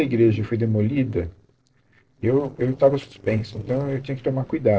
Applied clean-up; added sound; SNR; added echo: neural separator model SepFormer DNS4.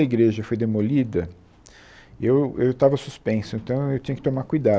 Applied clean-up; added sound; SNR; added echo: none; none; none; none.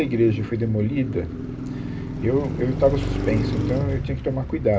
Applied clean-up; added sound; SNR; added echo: none; Car passing by; 4 dB; reverberation time 0.2 s.